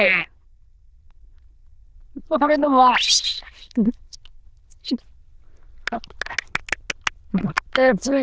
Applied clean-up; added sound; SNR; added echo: neural diffusion model UNIVERSE++.